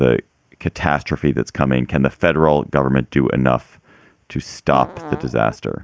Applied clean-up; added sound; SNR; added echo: none; Fart; 13 dB; none.